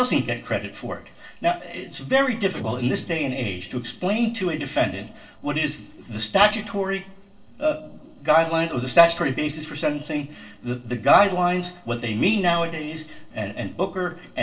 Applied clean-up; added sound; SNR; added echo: neural separator model SepFormer DNS4.